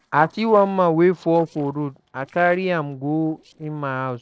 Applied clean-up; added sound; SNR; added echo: neural separator model SepFormer DNS4.